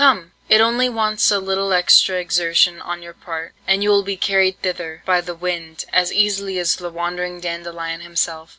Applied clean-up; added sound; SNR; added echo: none; none; none; none.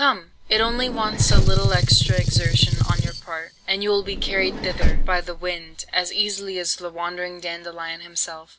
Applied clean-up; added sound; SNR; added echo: none; Vehicle + Gunshot, gunfire; -4 dB; none.